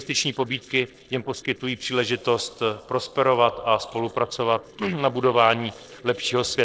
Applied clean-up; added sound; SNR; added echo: neural separator model SepFormer DNS4.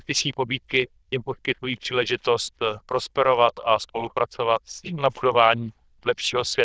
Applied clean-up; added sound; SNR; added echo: neural diffusion model UNIVERSE++.